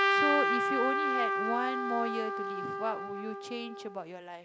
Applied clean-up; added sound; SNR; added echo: none; Trumpet; -4 dB; none.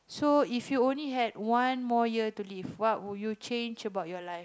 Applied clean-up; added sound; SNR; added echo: none; none; none; none.